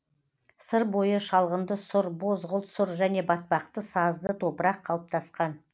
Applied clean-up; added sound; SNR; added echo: none; none; none; none.